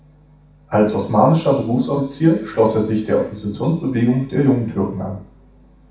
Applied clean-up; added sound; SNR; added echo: none; none; none; reverberation time 0.7 s.